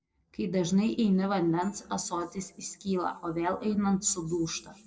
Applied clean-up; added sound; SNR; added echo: neural separator model SepFormer DNS4.